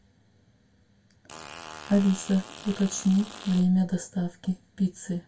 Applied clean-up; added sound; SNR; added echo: none; Fart; 16 dB; reverberation time 0.2 s.